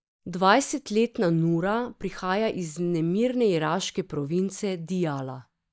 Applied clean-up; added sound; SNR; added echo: neural mask model DeepFilterNet 3.